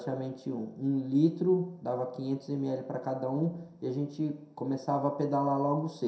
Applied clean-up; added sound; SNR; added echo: none; none; none; reverberation time 0.7 s.